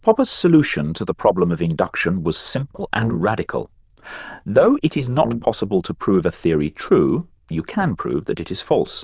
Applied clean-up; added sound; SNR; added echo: neural diffusion model UNIVERSE++.